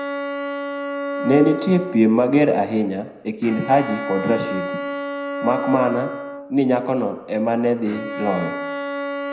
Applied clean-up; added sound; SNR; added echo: none; Bowed string instrument; 8 dB; reverberation time 0.8 s.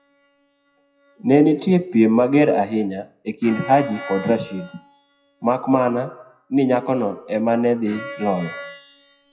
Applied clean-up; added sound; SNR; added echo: classical method WPE with log-MMSE.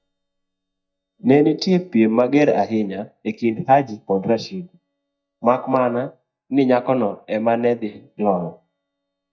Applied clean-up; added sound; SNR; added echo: neural mask model DeepFilterNet 3.